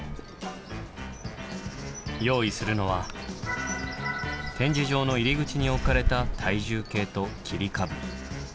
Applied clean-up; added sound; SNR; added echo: none; Bird; 6 dB; none.